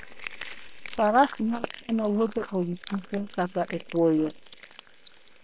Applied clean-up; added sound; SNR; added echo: neural separator model SepFormer WHAM!.